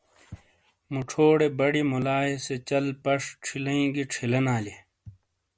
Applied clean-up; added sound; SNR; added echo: none; none; none; none.